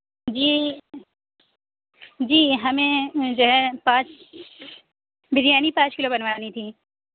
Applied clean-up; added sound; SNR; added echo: none; none; none; none.